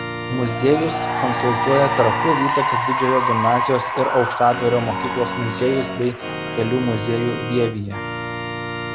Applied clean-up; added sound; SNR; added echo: none; Organ + Applause / Cheering; 2 dB; none.